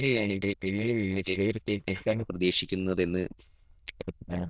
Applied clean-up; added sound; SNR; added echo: neural diffusion model UNIVERSE++.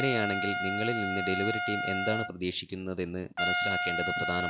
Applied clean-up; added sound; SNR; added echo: none; Trumpet; -1 dB; none.